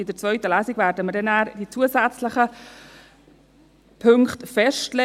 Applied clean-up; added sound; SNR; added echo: none; none; none; none.